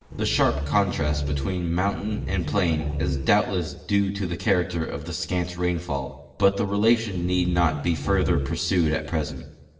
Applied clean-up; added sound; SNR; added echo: none; Growling; 4 dB; reverberation time 0.9 s.